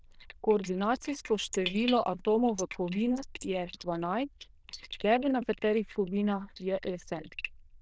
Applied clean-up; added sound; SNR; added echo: neural diffusion model UNIVERSE++.